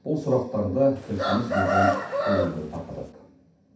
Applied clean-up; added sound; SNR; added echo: none; Chicken, rooster; -1 dB; reverberation time 0.6 s.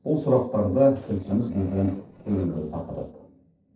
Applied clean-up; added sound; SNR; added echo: neural separator model SepFormer DNS4.